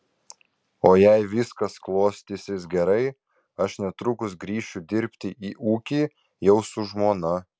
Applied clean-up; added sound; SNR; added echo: none; none; none; none.